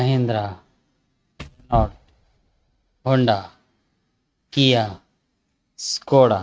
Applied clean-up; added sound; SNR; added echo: neural mask model RNNoise.